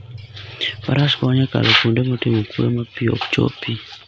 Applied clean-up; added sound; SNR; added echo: none; none; none; none.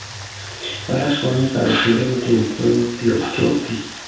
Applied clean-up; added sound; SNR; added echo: none; Rain; 15 dB; reverberation time 0.7 s.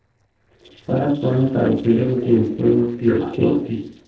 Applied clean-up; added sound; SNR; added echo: neural separator model SepFormer DNS4.